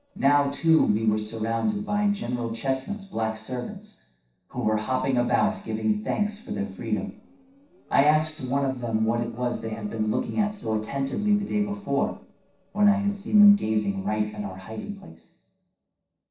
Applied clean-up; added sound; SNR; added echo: neural separator model SepFormer DNS4.